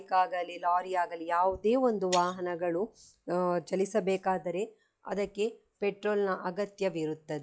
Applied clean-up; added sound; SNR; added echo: classical method log-MMSE.